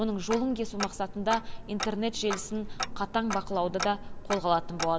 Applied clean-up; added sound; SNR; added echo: none; Tick-tock; 6 dB; none.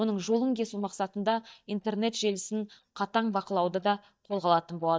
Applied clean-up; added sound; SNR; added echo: neural mask model DeepFilterNet 3.